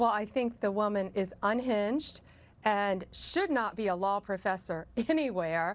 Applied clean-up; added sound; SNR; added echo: none; none; none; none.